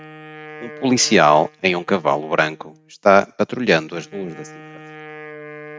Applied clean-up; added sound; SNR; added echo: neural mask model RNNoise.